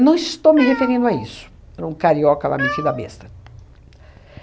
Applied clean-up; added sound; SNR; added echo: none; Cat; 11 dB; none.